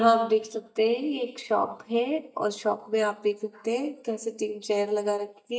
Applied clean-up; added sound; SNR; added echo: neural mask model DeepFilterNet 3.